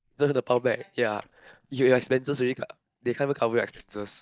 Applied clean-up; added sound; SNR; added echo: neural mask model DeepFilterNet 3.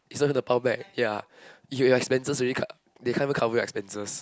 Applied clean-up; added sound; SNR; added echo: none; none; none; none.